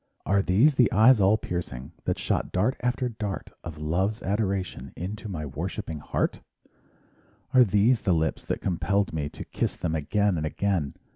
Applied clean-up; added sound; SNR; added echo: none; none; none; none.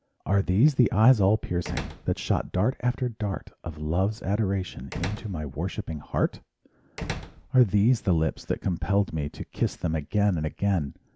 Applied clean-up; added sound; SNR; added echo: none; Slam; 14 dB; none.